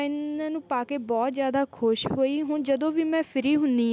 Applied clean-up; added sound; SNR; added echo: none; none; none; none.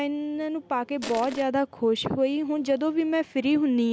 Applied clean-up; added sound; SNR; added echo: none; Crushing; 11 dB; none.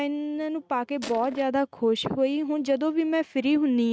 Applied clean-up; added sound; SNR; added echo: neural mask model RNNoise.